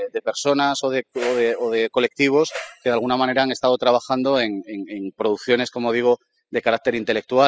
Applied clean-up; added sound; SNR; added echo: classical method spectral subtraction.